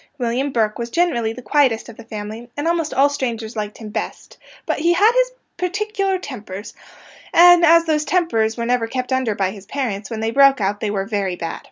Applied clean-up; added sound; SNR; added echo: none; none; none; none.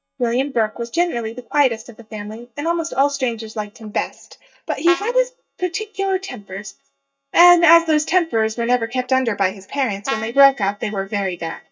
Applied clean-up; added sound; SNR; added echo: neural mask model DeepFilterNet 3.